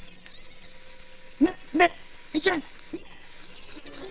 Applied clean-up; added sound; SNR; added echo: neural separator model SepFormer WHAMR!.